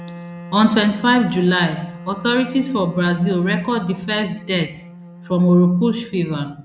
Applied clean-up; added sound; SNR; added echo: none; Wind instrument, woodwind instrument; 17 dB; none.